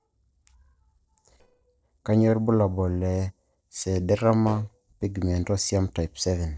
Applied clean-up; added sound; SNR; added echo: neural separator model SepFormer DNS4.